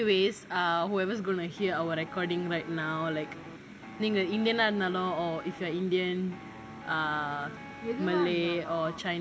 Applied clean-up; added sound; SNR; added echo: none; Guitar; 16 dB; none.